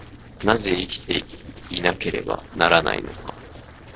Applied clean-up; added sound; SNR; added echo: neural separator model SepFormer DNS4.